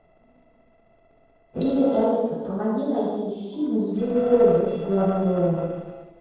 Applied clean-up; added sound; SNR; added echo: neural separator model SepFormer DNS4.